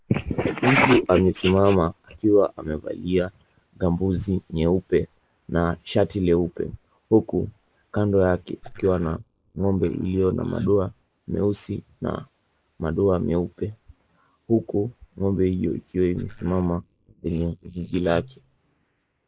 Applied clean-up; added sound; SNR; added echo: neural mask model Resemble Enhance denoiser.